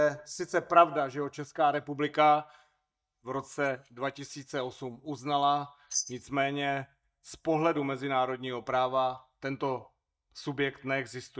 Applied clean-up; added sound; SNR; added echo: neural mask model DeepFilterNet 3.